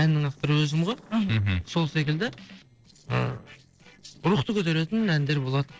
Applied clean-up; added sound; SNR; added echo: neural separator model SepFormer DNS4.